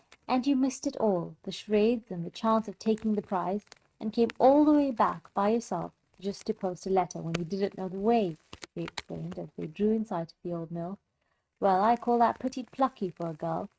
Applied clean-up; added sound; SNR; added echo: neural mask model RNNoise.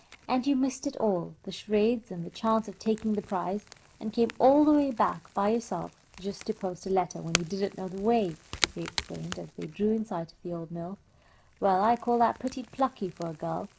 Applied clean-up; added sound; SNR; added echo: none; Crack / Crackle; 14 dB; none.